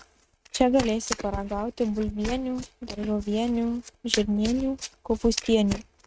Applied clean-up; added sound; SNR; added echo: neural mask model RNNoise.